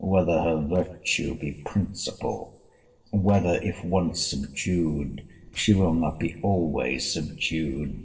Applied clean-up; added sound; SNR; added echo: neural separator model SepFormer DNS4.